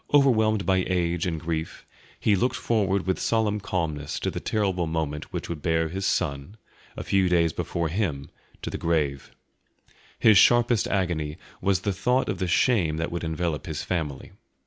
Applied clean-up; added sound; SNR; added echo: none; none; none; none.